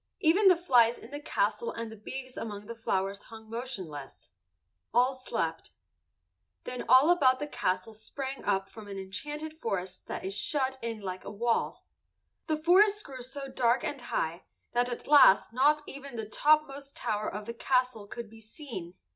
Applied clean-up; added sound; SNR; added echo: none; none; none; none.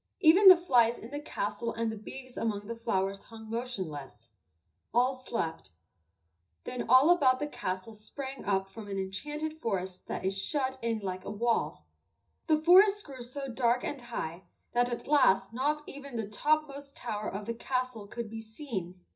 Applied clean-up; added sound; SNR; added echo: none; none; none; reverberation time 0.5 s.